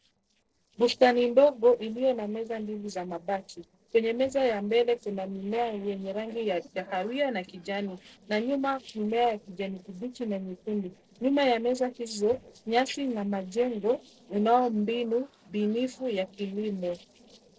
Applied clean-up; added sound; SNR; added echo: neural separator model SepFormer DNS4.